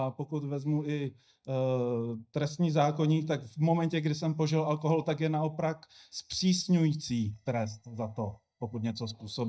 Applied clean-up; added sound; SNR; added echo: neural mask model DeepFilterNet 3.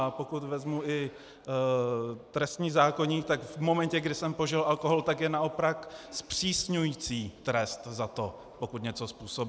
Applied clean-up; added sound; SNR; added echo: none; none; none; none.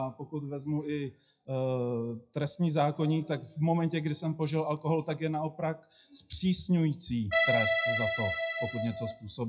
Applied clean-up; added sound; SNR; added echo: classical method WPE with log-MMSE.